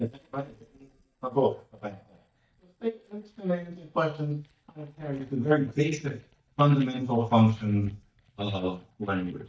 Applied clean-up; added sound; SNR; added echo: neural mask model DeepFilterNet 3.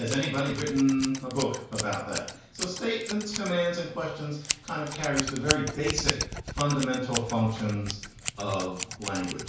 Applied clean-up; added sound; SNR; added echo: none; Scissors; 6 dB; reverberation time 0.5 s.